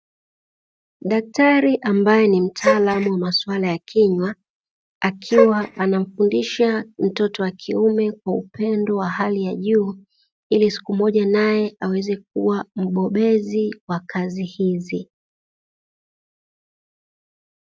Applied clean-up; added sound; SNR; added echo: neural mask model RNNoise.